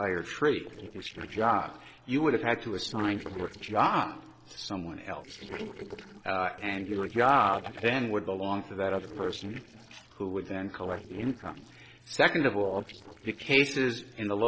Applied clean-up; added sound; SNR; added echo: neural separator model SepFormer DNS4.